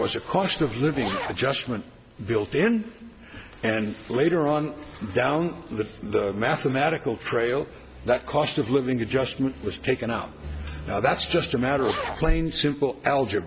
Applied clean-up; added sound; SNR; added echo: none; Zipper (clothing); 9 dB; none.